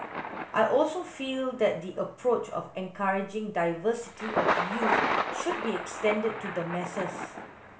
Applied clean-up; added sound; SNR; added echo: none; Thunder; 3 dB; none.